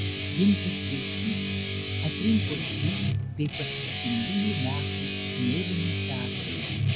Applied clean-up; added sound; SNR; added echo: none; Guitar; -3 dB; none.